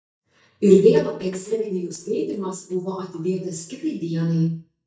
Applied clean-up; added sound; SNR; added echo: neural mask model DeepFilterNet 3.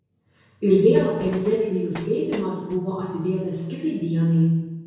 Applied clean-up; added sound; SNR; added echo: none; Train; 18 dB; reverberation time 1.0 s.